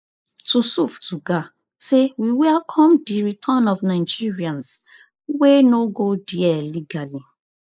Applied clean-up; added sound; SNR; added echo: neural mask model Resemble Enhance denoiser.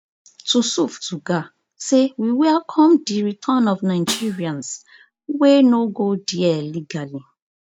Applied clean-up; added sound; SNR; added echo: none; Snare drum; 15 dB; none.